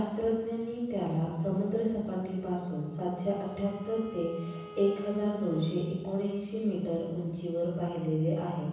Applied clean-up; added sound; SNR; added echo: none; Wind instrument, woodwind instrument; 20 dB; reverberation time 1.1 s.